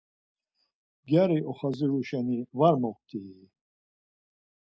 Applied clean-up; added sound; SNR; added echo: none; none; none; none.